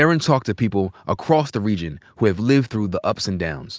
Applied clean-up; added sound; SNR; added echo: none; none; none; none.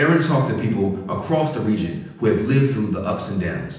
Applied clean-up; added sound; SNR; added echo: none; none; none; reverberation time 0.9 s.